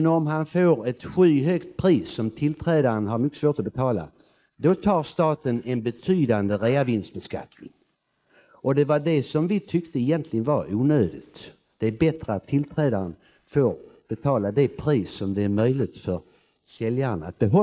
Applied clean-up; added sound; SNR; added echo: neural mask model Resemble Enhance denoiser.